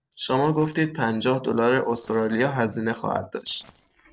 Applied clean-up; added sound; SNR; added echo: neural separator model SepFormer DNS4.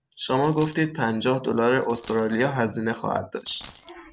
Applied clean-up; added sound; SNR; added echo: none; Coin (dropping); 10 dB; none.